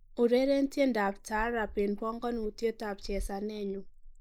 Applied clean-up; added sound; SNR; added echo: neural mask model Resemble Enhance denoiser.